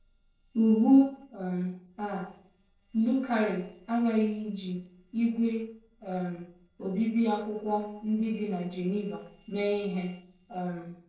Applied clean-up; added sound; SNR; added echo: neural separator model SepFormer DNS4.